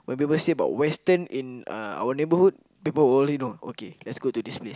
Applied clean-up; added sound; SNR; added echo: none; none; none; none.